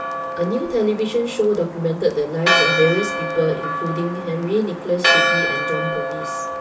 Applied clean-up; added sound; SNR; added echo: none; Church bell; 1 dB; reverberation time 0.3 s.